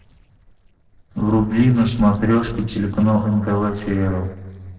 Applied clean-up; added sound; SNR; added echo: neural separator model SepFormer DNS4.